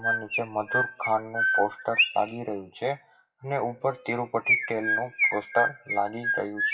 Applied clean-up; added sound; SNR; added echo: classical method WPE with log-MMSE.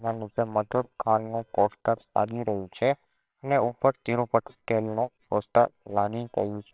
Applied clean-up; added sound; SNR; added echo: neural separator model SepFormer WHAMR!.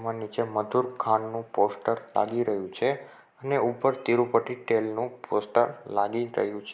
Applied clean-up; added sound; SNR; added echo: none; none; none; none.